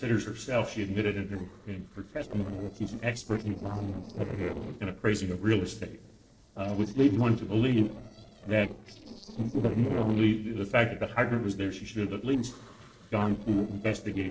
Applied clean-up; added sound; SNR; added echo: neural separator model SepFormer DNS4.